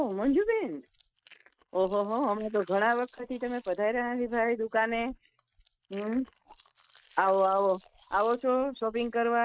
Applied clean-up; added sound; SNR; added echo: neural mask model RNNoise.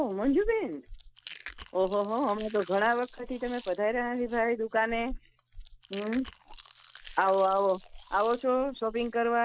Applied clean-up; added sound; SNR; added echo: none; Chewing, mastication; 14 dB; none.